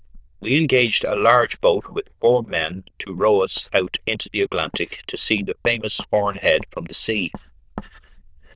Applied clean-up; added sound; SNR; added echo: neural diffusion model UNIVERSE++.